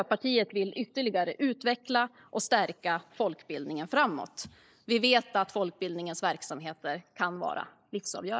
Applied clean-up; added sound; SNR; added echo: neural mask model Resemble Enhance denoiser.